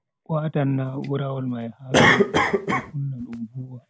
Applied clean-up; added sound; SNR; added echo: none; Cough; -3 dB; none.